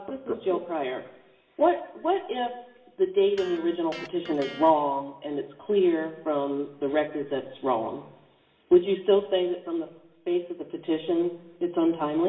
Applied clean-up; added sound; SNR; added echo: none; Electric guitar; 18 dB; reverberation time 0.9 s.